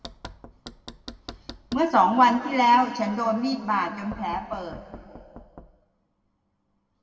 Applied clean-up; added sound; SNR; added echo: none; Knock; 20 dB; reverberation time 2.1 s.